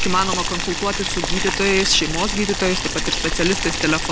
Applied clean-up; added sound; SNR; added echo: none; Boiling; 1 dB; none.